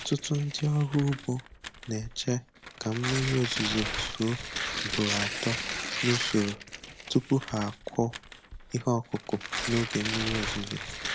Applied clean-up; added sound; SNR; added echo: none; Tearing; 5 dB; none.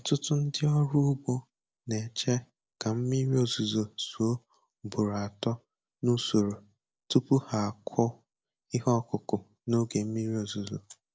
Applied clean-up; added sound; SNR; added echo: none; none; none; none.